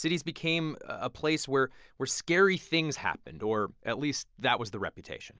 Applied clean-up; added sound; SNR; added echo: none; none; none; none.